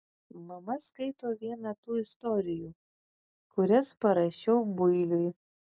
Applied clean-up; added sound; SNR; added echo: none; none; none; none.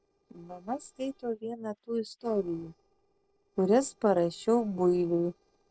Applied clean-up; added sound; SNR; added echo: neural separator model SepFormer DNS4.